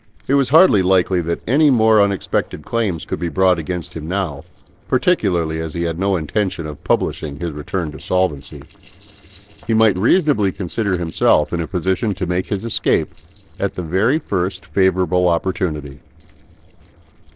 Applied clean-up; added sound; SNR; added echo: neural separator model SepFormer DNS4.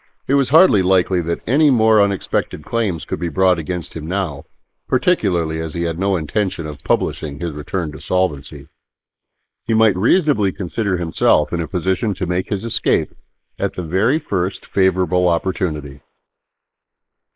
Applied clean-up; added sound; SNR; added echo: neural mask model Resemble Enhance denoiser.